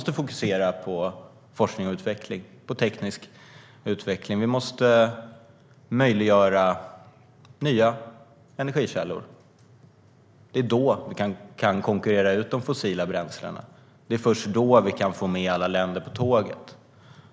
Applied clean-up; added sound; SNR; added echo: none; none; none; none.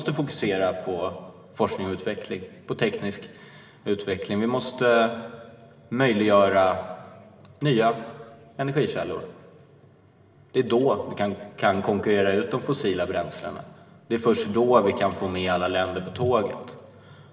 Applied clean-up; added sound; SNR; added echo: none; none; none; reverberation time 1.9 s.